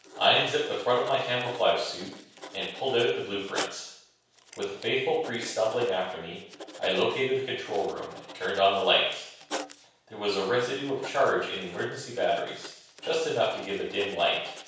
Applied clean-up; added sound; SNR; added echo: none; Writing; 16 dB; reverberation time 0.7 s.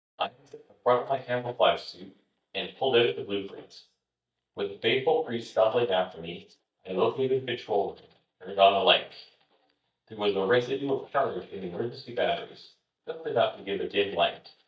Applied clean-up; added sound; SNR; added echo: neural mask model DeepFilterNet 3.